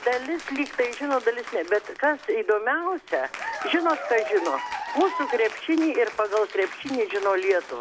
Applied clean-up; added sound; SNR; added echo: none; Applause / Cheering; 11 dB; none.